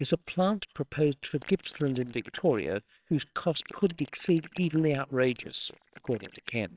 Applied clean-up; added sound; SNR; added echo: neural separator model SepFormer WHAMR!.